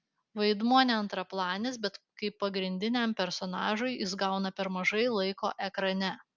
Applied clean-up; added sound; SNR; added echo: none; none; none; none.